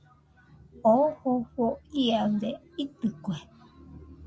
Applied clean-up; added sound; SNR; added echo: none; none; none; none.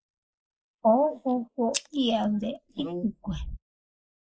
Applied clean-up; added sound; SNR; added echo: neural mask model Resemble Enhance denoiser.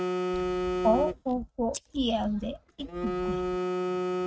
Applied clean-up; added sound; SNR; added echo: neural mask model RNNoise.